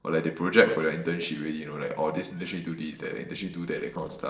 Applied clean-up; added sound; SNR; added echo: neural separator model SepFormer DNS4.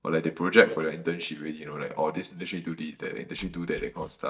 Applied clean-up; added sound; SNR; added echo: neural mask model DeepFilterNet 3.